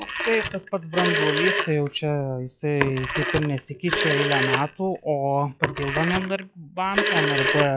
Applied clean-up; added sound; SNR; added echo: classical method log-MMSE.